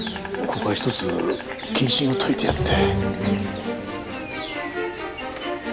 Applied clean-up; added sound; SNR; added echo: none; Insect; 12 dB; none.